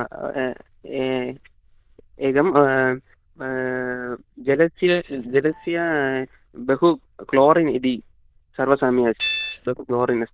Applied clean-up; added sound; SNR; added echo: neural diffusion model UNIVERSE++.